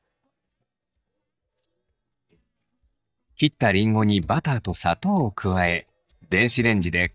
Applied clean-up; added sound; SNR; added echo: neural mask model DeepFilterNet 3.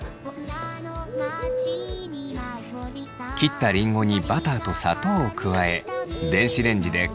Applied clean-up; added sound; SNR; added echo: none; Bird; 10 dB; none.